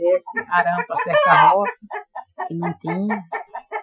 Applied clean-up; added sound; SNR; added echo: classical method Wiener filter.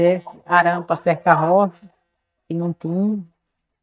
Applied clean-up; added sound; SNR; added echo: neural mask model DeepFilterNet 3.